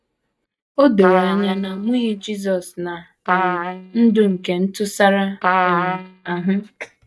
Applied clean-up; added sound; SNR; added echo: neural mask model DeepFilterNet 3.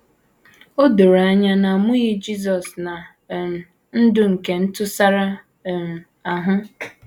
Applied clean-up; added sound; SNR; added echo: none; none; none; none.